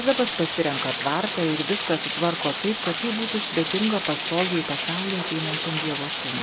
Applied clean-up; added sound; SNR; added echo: none; Rain; -3 dB; none.